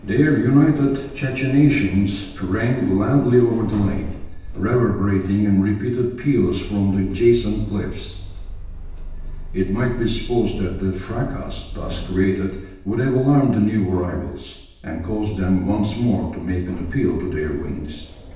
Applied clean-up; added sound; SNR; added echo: none; Sliding door; 13 dB; reverberation time 0.9 s.